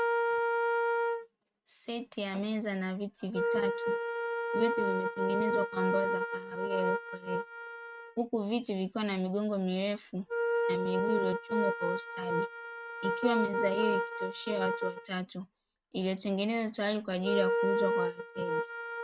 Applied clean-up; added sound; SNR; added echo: neural mask model RNNoise.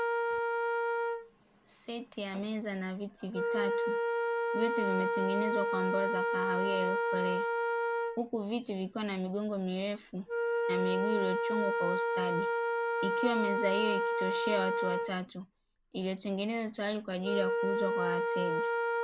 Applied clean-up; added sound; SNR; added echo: none; Wind instrument, woodwind instrument; -3 dB; none.